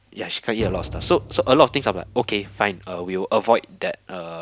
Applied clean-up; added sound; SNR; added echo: none; Drum; 15 dB; none.